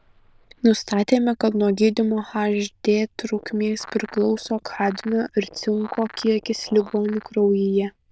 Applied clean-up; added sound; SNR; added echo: neural diffusion model UNIVERSE++.